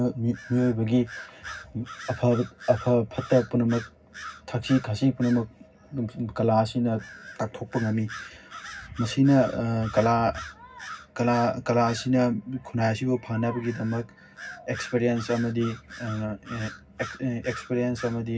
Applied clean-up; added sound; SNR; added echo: none; Bird vocalization, bird call, bird song; 17 dB; reverberation time 0.4 s.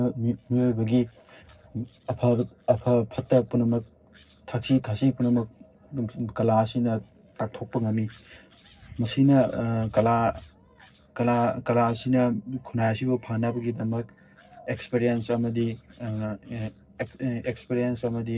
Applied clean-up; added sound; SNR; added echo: neural separator model SepFormer DNS4.